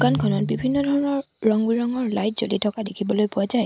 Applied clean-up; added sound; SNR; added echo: none; Guitar; 11 dB; none.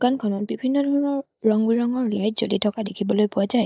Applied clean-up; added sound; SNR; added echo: neural mask model DeepFilterNet 3.